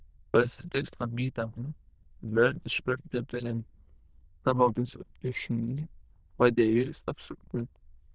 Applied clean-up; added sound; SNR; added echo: neural diffusion model UNIVERSE++.